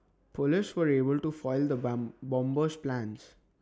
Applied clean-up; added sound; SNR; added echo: none; none; none; none.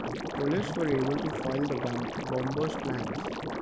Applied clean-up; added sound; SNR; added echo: none; Liquid; 2 dB; none.